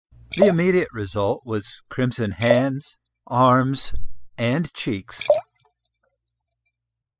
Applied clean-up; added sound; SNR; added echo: classical method spectral subtraction.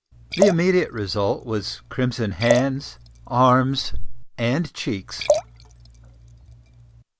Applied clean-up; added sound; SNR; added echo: none; Liquid; 5 dB; none.